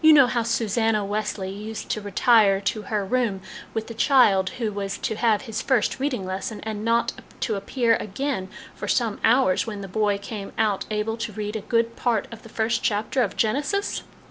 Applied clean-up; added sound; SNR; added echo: none; none; none; none.